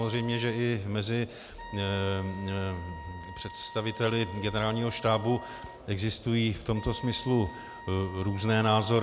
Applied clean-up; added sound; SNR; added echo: none; Wind instrument, woodwind instrument; 16 dB; none.